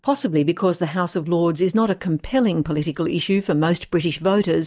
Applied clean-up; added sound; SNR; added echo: neural mask model DeepFilterNet 3.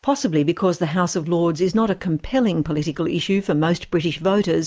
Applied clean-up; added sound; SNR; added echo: neural mask model Resemble Enhance denoiser.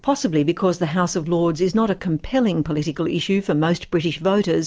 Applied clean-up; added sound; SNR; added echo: neural separator model SepFormer DNS4.